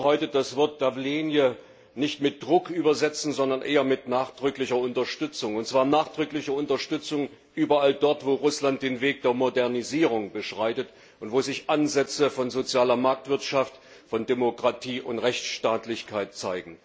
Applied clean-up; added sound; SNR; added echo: none; none; none; none.